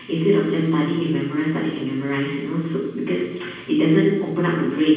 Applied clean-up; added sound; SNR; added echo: none; none; none; reverberation time 1.2 s.